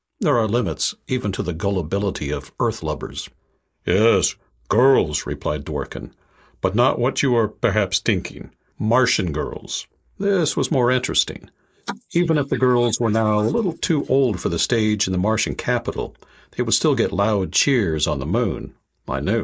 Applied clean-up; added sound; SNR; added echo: neural mask model Resemble Enhance denoiser.